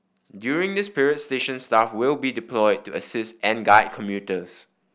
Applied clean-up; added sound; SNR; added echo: none; none; none; none.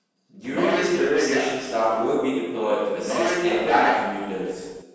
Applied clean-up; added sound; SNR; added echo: none; Subway, metro, underground; 2 dB; reverberation time 1.2 s.